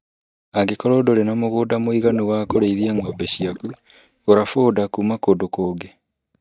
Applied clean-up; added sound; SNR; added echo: neural mask model DeepFilterNet 3.